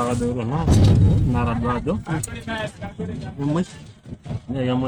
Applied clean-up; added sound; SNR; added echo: neural mask model RNNoise.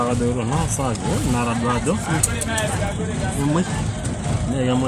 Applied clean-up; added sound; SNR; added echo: none; none; none; none.